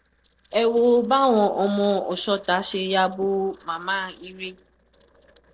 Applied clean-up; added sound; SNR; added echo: neural separator model SepFormer DNS4.